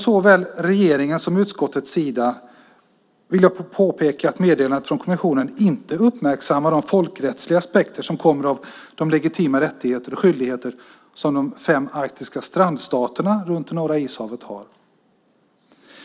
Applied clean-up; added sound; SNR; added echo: none; none; none; none.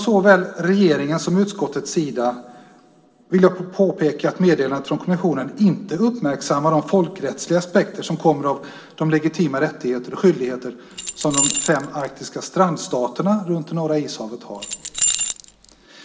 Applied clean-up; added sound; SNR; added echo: none; Keys jangling; 4 dB; reverberation time 2.9 s.